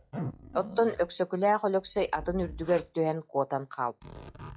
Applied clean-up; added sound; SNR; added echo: classical method log-MMSE.